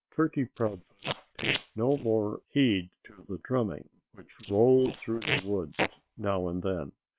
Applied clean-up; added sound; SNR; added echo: neural separator model SepFormer WHAM!.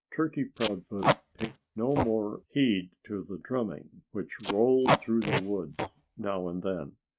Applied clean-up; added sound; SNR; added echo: neural mask model RNNoise.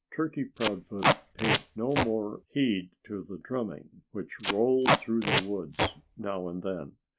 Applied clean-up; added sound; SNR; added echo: none; Packing tape, duct tape; -2 dB; none.